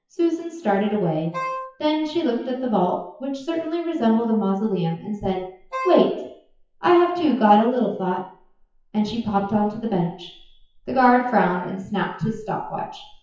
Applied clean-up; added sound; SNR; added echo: classical method WPE with log-MMSE.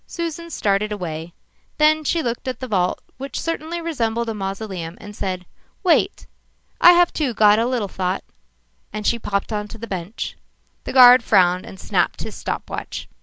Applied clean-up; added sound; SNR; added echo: none; none; none; none.